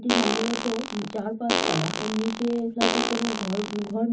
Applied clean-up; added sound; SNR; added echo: none; Fart; 1 dB; reverberation time 0.4 s.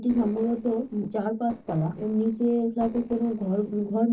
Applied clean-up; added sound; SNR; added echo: neural separator model SepFormer DNS4.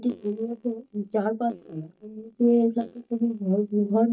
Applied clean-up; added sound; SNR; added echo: neural mask model DeepFilterNet 3.